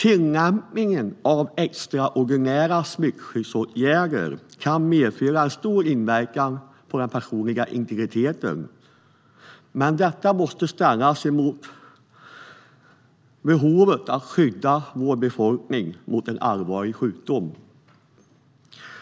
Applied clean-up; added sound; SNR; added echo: none; none; none; none.